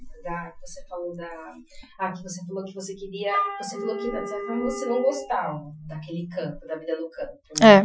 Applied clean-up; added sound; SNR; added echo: classical method Wiener filter.